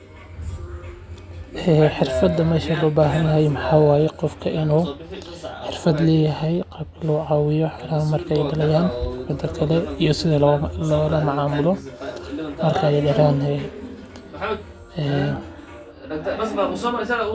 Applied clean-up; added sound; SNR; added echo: none; none; none; none.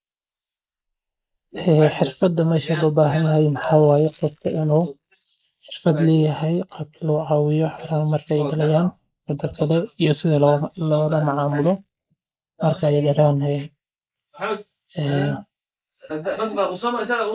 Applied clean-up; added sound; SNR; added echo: neural mask model Resemble Enhance denoiser.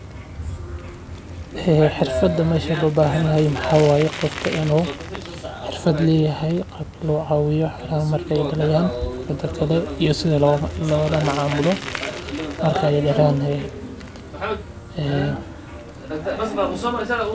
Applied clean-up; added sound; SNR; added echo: none; Bicycle; 15 dB; none.